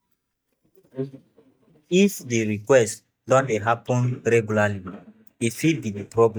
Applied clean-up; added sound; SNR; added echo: neural mask model DeepFilterNet 3.